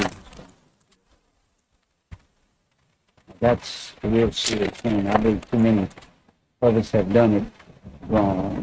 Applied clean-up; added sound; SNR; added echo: neural mask model RNNoise.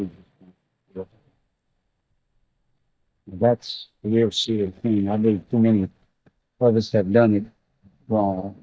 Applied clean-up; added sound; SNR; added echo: neural mask model DeepFilterNet 3.